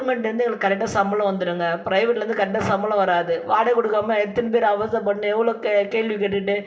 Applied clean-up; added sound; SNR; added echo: none; none; none; reverberation time 0.4 s.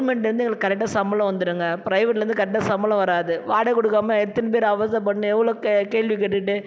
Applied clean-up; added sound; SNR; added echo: none; none; none; none.